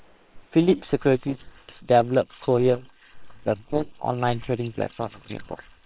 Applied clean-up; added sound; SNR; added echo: neural separator model SepFormer WHAM!.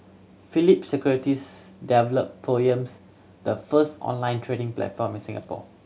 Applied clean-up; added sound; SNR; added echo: none; none; none; none.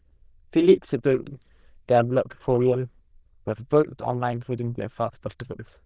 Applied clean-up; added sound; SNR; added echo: neural diffusion model UNIVERSE++.